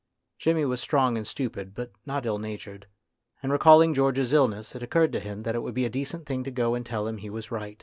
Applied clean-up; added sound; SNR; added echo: none; none; none; none.